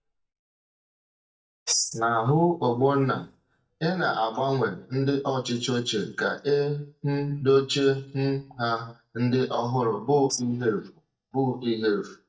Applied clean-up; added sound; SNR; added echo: neural mask model DeepFilterNet 3.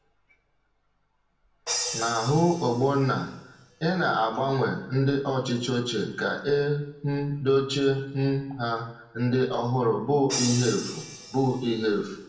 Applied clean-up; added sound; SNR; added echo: none; Crash cymbal; 13 dB; reverberation time 0.6 s.